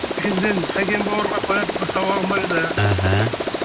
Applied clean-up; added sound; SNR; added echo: none; Water + Motorcycle; 2 dB; none.